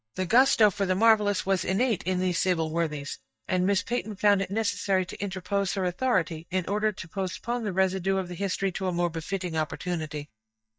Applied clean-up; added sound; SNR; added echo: neural mask model DeepFilterNet 3.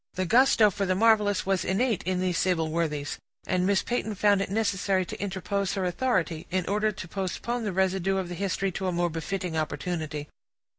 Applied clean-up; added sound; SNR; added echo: none; none; none; none.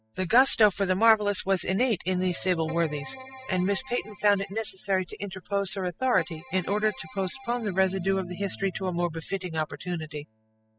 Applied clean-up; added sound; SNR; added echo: classical method spectral subtraction.